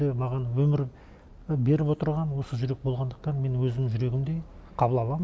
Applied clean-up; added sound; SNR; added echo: none; none; none; none.